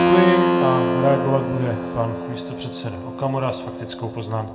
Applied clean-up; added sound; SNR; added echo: none; Keyboard (musical); -1 dB; reverberation time 0.3 s.